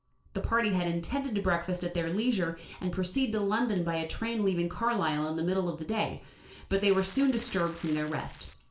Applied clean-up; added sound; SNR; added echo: neural separator model SepFormer DNS4.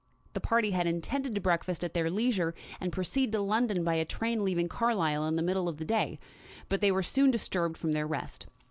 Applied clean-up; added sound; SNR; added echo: none; none; none; none.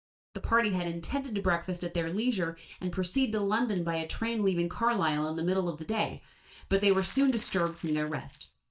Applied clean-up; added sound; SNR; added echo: neural mask model DeepFilterNet 3.